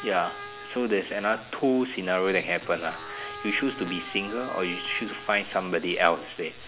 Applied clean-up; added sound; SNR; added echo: none; Trumpet; 16 dB; none.